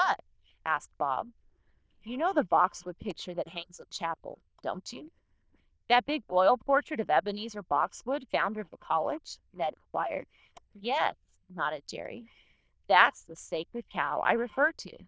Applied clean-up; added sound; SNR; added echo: neural diffusion model UNIVERSE++.